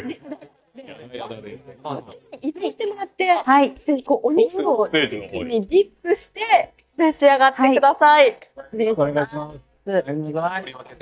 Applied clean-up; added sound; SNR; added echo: neural mask model DeepFilterNet 3.